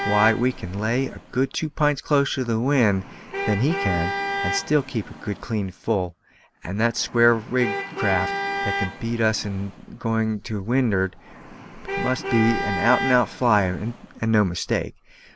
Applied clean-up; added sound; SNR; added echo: none; Traffic noise, roadway noise / Vehicle horn, car horn, honking; 8 dB; none.